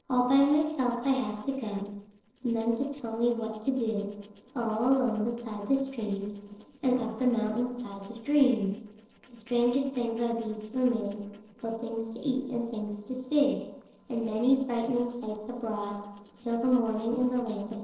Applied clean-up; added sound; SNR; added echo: neural separator model SepFormer DNS4.